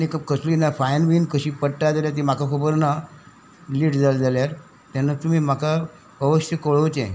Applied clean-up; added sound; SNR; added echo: none; none; none; none.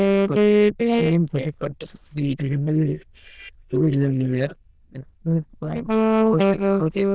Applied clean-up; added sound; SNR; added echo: neural diffusion model UNIVERSE++.